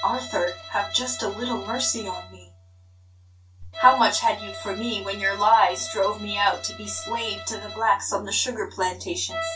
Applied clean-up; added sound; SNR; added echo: none; Bowed string instrument; 12 dB; reverberation time 0.1 s.